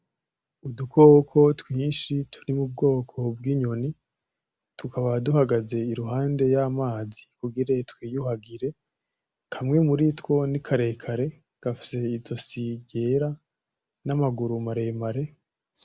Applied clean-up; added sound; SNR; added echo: none; none; none; none.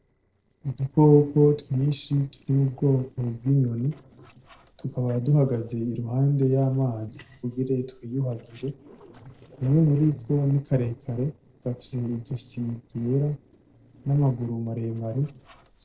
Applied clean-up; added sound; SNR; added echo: neural separator model SepFormer DNS4.